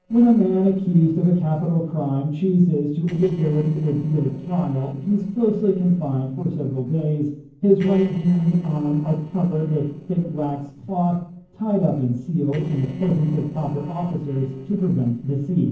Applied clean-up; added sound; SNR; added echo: neural separator model SepFormer DNS4.